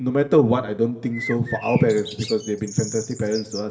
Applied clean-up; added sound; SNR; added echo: none; Bird; 13 dB; reverberation time 1.6 s.